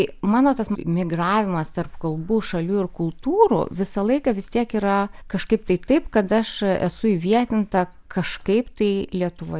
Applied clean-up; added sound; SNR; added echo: none; none; none; none.